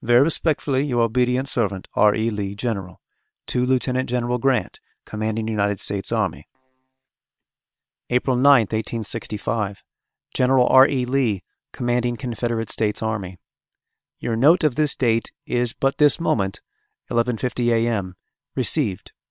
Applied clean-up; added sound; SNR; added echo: neural separator model SepFormer WHAM!.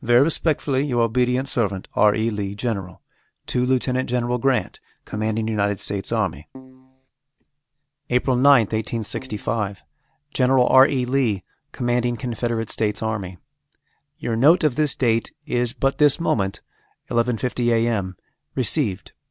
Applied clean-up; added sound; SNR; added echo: none; Keyboard (musical); 18 dB; none.